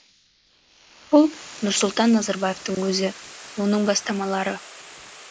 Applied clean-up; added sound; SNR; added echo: neural mask model Resemble Enhance denoiser.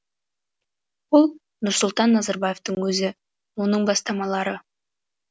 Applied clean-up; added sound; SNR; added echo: none; none; none; none.